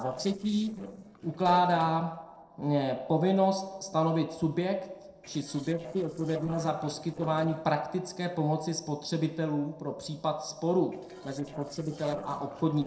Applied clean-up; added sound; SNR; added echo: neural separator model SepFormer DNS4.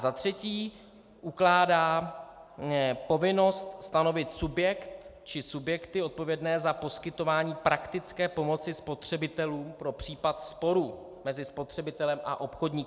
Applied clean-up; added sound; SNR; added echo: none; none; none; none.